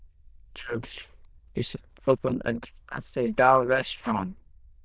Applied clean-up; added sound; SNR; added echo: neural diffusion model UNIVERSE++.